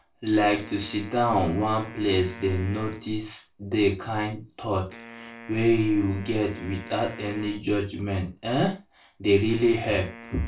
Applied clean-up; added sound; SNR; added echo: none; Wind instrument, woodwind instrument; 18 dB; reverberation time 0.2 s.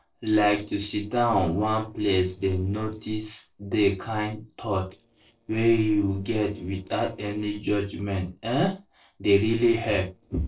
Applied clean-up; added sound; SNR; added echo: neural separator model SepFormer DNS4.